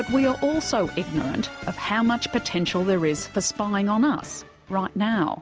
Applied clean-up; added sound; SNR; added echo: none; none; none; none.